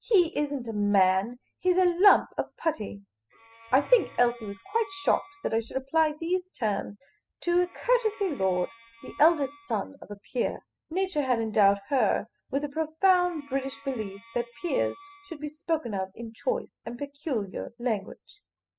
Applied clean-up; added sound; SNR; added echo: classical method spectral subtraction.